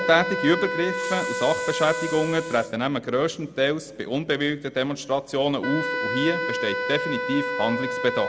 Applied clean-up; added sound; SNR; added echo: none; Wind instrument, woodwind instrument + Hiss; 5 dB; none.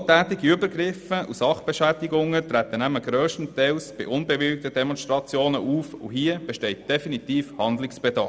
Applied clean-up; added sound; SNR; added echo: none; none; none; none.